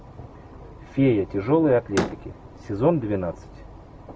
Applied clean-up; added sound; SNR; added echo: none; Slam; 12 dB; none.